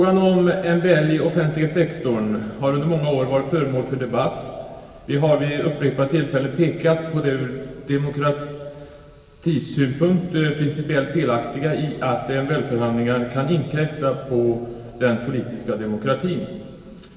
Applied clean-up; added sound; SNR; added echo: none; none; none; reverberation time 2.3 s.